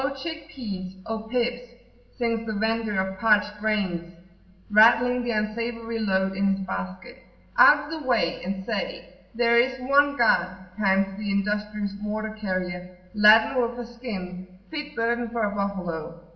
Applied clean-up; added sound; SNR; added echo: none; none; none; reverberation time 1.2 s.